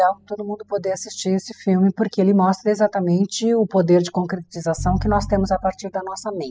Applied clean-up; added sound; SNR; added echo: classical method spectral subtraction.